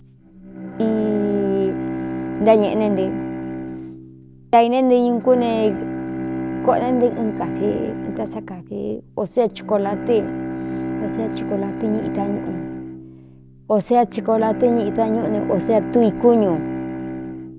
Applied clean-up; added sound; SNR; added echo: none; Bowed string instrument; 7 dB; none.